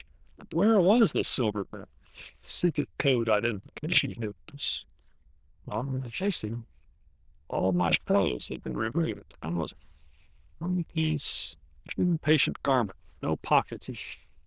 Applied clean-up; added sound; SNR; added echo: neural diffusion model UNIVERSE++.